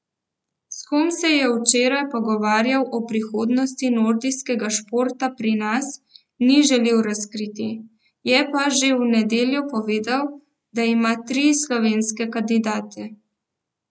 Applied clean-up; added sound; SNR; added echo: none; none; none; none.